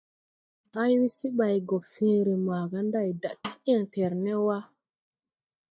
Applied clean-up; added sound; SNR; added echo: neural mask model DeepFilterNet 3.